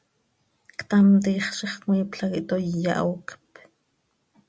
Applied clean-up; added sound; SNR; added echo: none; none; none; none.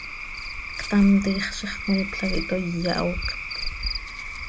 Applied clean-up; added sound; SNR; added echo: none; Cricket / Frog; 5 dB; none.